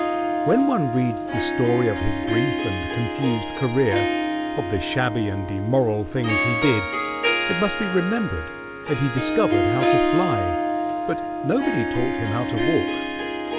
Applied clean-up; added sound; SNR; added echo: none; Harp; 0 dB; none.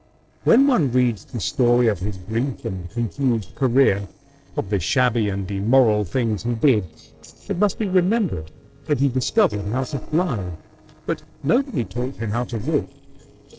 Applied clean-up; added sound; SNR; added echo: neural separator model SepFormer DNS4.